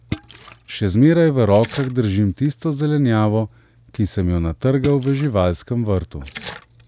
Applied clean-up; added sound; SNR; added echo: none; Splash, splatter; 18 dB; none.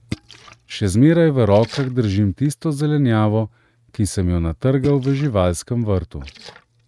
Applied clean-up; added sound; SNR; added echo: neural mask model RNNoise.